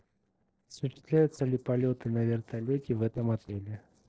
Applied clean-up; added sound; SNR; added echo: neural separator model SepFormer DNS4.